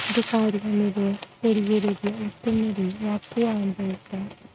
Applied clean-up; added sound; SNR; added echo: neural mask model RNNoise.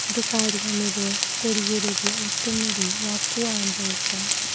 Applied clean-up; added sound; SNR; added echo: none; Frying (food); -3 dB; none.